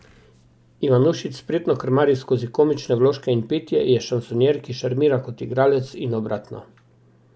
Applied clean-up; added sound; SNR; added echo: none; none; none; none.